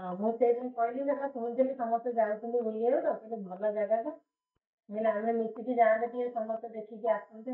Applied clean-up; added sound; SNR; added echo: neural mask model DeepFilterNet 3.